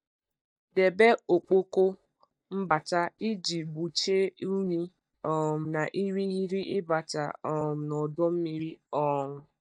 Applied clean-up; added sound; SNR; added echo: neural mask model DeepFilterNet 3.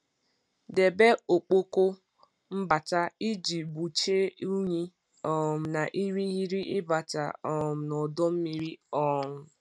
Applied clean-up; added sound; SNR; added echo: none; none; none; none.